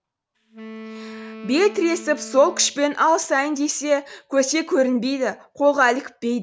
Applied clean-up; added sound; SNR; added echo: none; Wind instrument, woodwind instrument; 18 dB; none.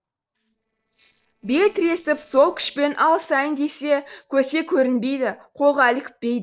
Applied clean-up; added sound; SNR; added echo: neural separator model SepFormer DNS4.